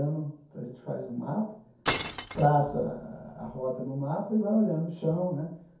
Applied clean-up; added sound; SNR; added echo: none; Glass; 5 dB; reverberation time 0.6 s.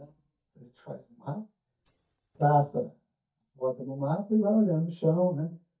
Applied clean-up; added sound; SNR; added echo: neural mask model DeepFilterNet 3.